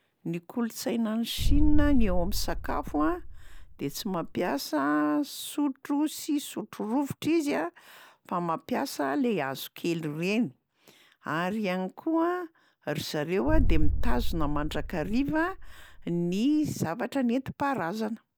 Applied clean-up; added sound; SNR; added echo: none; Boom; -4 dB; none.